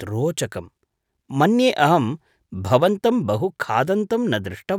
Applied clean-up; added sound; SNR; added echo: none; none; none; none.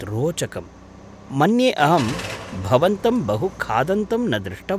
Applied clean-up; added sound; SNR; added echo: none; Car; 16 dB; none.